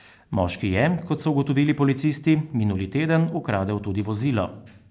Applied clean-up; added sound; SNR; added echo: none; none; none; none.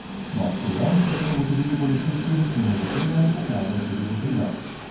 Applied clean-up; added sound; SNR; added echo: none; Train; 6 dB; reverberation time 0.9 s.